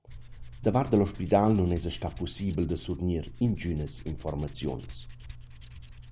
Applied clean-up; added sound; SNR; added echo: none; Tools; 13 dB; none.